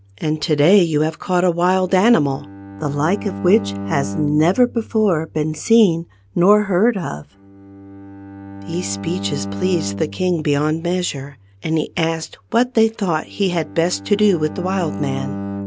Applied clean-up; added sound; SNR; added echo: none; Bowed string instrument; 12 dB; none.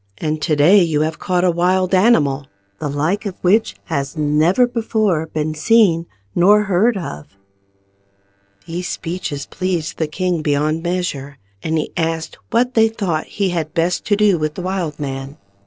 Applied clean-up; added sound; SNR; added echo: neural separator model SepFormer DNS4.